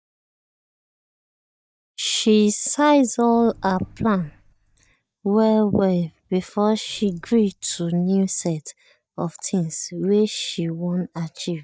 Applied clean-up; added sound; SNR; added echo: neural mask model DeepFilterNet 3.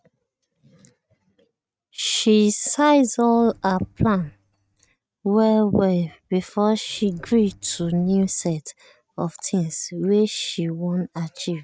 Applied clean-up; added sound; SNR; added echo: neural mask model RNNoise.